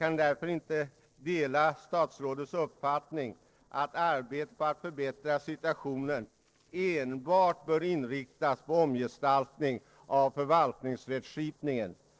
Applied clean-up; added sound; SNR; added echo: neural separator model SepFormer DNS4.